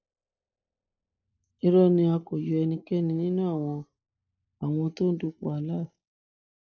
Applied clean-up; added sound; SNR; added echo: neural mask model Resemble Enhance denoiser.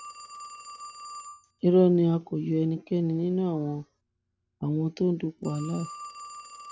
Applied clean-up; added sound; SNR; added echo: none; Telephone; 18 dB; none.